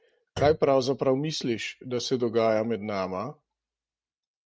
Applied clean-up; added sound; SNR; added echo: neural mask model RNNoise.